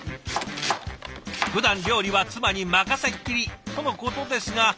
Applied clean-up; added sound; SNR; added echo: none; Computer keyboard; 19 dB; none.